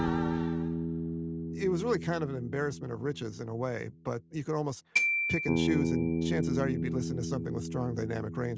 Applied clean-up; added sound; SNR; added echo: none; Bass guitar + Glockenspiel; -1 dB; none.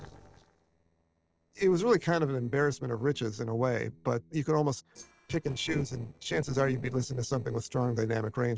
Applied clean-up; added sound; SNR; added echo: neural separator model SepFormer DNS4.